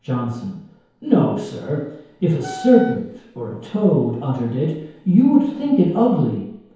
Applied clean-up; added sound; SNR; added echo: none; Wind instrument, woodwind instrument; 14 dB; reverberation time 1.0 s.